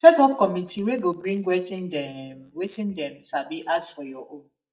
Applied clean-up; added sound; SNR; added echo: neural mask model DeepFilterNet 3.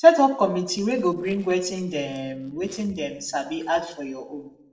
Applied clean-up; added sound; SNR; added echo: neural separator model SepFormer DNS4.